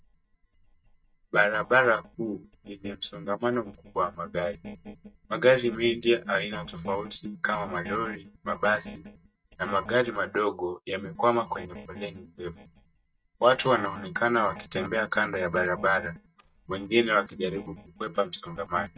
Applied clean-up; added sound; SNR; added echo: neural mask model DeepFilterNet 3.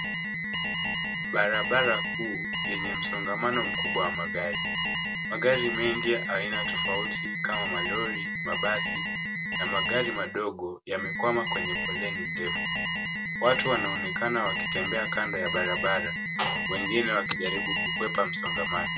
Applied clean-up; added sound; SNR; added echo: none; Alarm; 0 dB; none.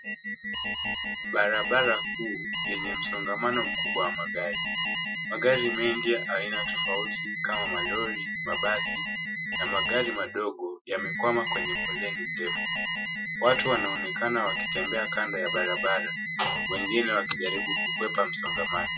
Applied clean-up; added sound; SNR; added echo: classical method Wiener filter.